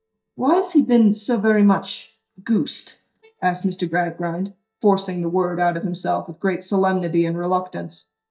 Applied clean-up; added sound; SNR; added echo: neural mask model DeepFilterNet 3.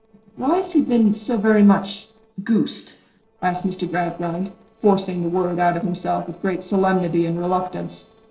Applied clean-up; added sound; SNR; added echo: neural separator model SepFormer DNS4.